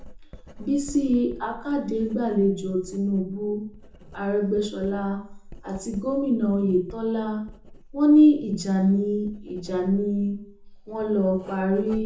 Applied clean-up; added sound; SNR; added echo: none; Writing; 19 dB; reverberation time 0.5 s.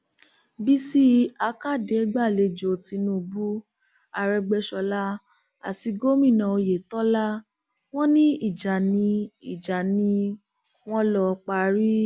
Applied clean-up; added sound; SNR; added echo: none; none; none; none.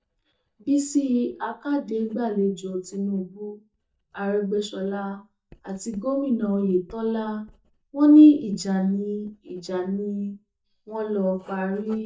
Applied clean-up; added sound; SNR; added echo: neural mask model DeepFilterNet 3.